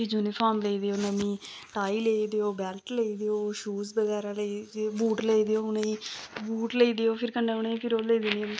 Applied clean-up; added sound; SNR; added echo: none; none; none; none.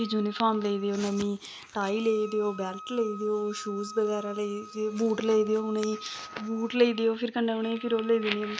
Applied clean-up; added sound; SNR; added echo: none; Wind instrument, woodwind instrument; 16 dB; none.